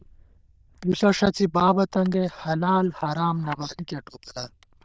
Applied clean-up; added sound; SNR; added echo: neural diffusion model UNIVERSE++.